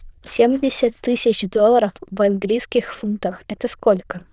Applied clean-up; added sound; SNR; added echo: neural diffusion model UNIVERSE++.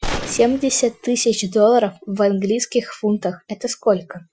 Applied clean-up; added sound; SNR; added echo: classical method Wiener filter.